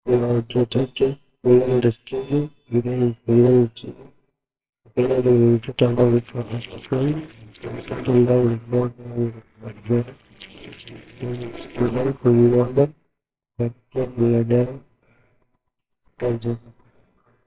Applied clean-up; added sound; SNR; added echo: neural separator model SepFormer WHAMR!.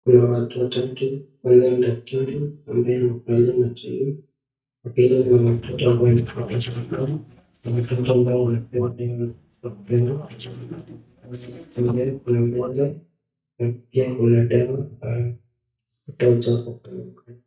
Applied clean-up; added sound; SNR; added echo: neural mask model DeepFilterNet 3.